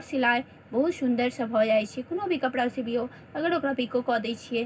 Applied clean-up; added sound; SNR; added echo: none; none; none; reverberation time 0.4 s.